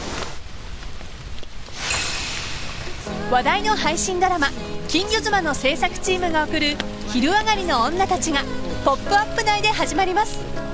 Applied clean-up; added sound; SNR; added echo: none; Rain; 7 dB; none.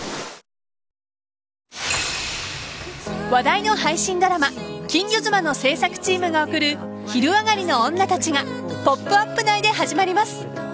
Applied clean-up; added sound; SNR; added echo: none; none; none; none.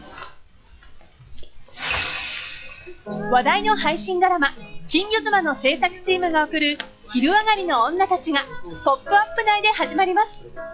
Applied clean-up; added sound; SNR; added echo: classical method log-MMSE.